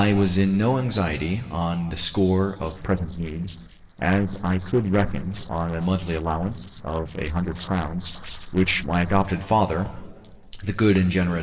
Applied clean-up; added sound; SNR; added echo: neural separator model SepFormer DNS4.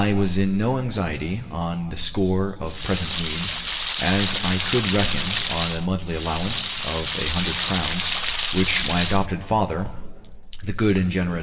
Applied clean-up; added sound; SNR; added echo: none; Rain; 4 dB; reverberation time 1.8 s.